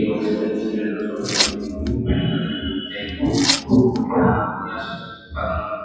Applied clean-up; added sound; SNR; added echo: classical method WPE with log-MMSE.